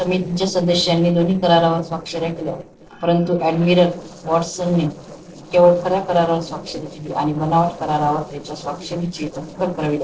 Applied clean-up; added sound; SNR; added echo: neural separator model SepFormer DNS4.